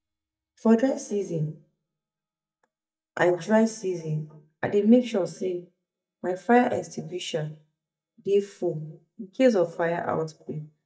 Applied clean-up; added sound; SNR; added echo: neural mask model DeepFilterNet 3.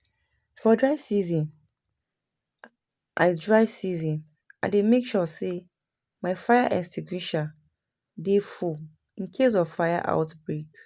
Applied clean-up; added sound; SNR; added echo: none; none; none; none.